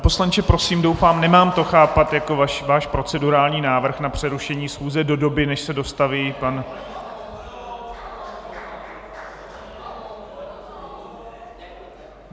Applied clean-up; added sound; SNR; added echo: none; none; none; none.